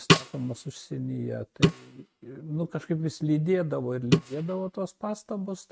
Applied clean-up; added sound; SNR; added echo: neural mask model RNNoise.